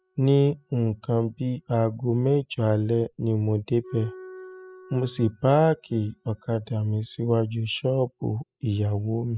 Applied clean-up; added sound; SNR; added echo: classical method spectral subtraction.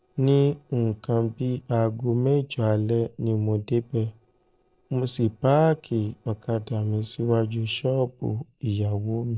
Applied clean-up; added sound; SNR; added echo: neural separator model SepFormer DNS4.